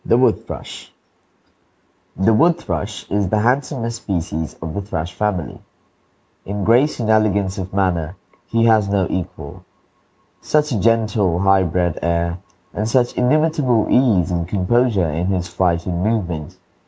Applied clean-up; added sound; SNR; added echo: none; none; none; none.